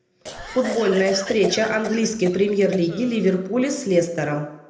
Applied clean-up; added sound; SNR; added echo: none; Cough; 14 dB; reverberation time 0.7 s.